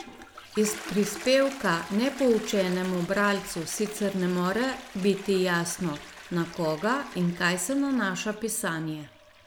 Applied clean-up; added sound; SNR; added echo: none; Toilet flush; 16 dB; none.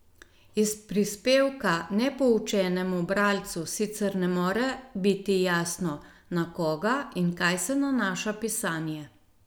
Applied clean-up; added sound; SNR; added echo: none; none; none; none.